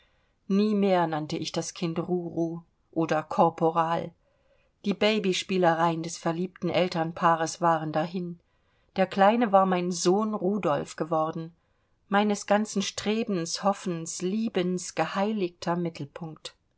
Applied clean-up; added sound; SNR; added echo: none; none; none; none.